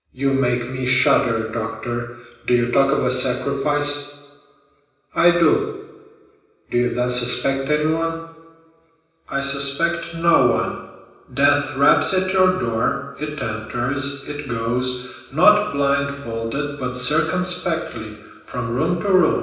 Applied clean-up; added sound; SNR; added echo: none; none; none; reverberation time 0.9 s.